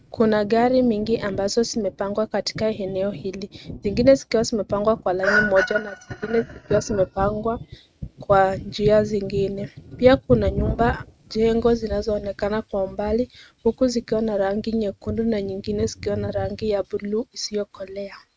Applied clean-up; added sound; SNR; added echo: neural mask model RNNoise.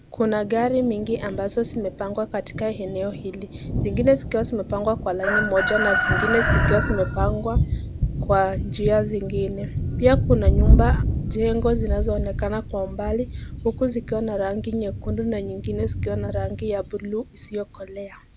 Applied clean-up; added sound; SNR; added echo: none; Thunder; 1 dB; none.